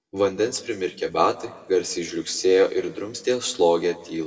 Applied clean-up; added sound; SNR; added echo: none; none; none; reverberation time 1.1 s.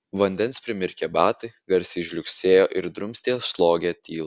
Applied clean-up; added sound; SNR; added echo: none; none; none; none.